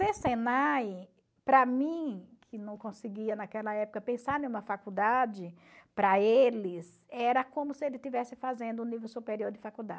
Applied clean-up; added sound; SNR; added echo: none; none; none; none.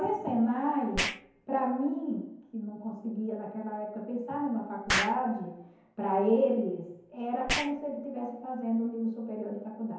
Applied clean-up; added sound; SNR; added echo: none; Explosion; 9 dB; reverberation time 0.9 s.